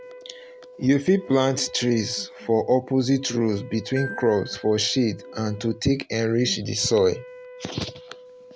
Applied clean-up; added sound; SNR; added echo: none; Glockenspiel + Wind instrument, woodwind instrument; 18 dB; none.